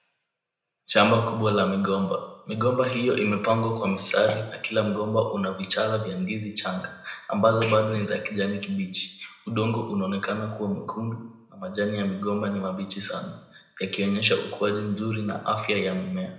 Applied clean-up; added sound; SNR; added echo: none; none; none; reverberation time 0.8 s.